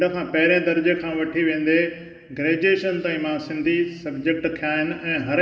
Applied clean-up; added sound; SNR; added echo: none; none; none; reverberation time 1.8 s.